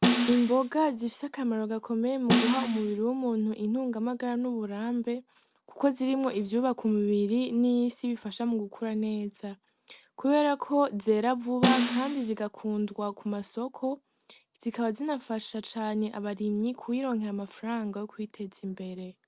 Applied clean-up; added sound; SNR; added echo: none; Snare drum; 0 dB; none.